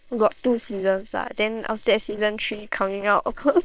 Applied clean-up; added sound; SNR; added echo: neural separator model SepFormer WHAM!.